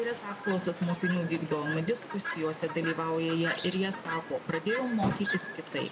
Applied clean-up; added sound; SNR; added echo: none; Chirp, tweet; 6 dB; none.